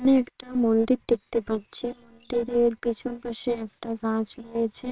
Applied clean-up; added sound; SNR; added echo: neural separator model SepFormer WHAMR!.